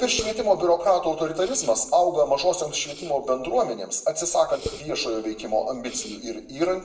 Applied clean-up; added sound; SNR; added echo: neural separator model SepFormer DNS4.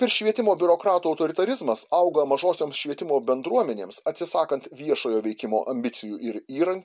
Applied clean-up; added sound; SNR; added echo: none; none; none; none.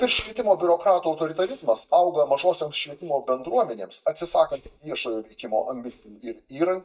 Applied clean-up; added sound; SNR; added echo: neural mask model DeepFilterNet 3.